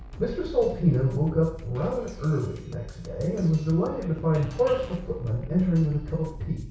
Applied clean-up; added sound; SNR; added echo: none; Drum kit; 13 dB; reverberation time 0.6 s.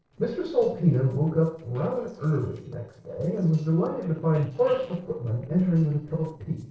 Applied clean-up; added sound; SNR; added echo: neural separator model SepFormer DNS4.